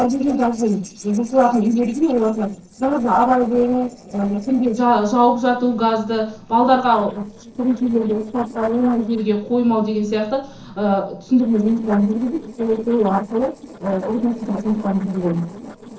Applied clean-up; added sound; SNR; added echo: neural separator model SepFormer DNS4.